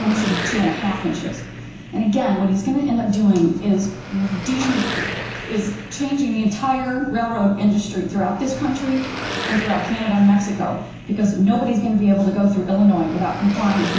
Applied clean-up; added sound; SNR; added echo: none; Car passing by / Traffic noise, roadway noise / Engine; 12 dB; reverberation time 0.7 s.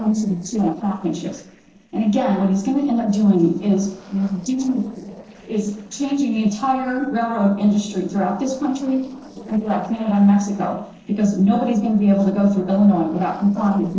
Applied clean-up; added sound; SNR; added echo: neural separator model SepFormer DNS4.